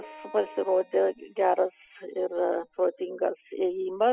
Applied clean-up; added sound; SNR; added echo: classical method spectral subtraction.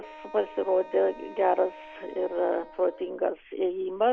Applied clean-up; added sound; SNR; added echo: none; Wind instrument, woodwind instrument; 19 dB; none.